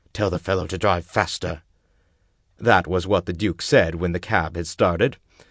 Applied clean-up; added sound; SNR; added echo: none; none; none; none.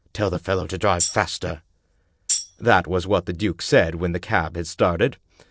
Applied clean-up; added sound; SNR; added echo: neural separator model SepFormer DNS4.